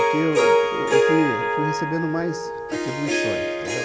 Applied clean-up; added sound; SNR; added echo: none; Harp; -5 dB; none.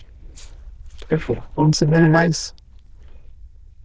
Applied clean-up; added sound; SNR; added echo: neural diffusion model UNIVERSE++.